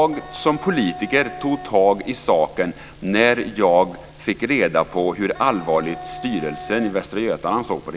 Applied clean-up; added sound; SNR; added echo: none; Wind instrument, woodwind instrument; 15 dB; none.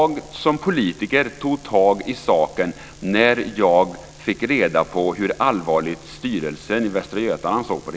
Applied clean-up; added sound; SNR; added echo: none; none; none; none.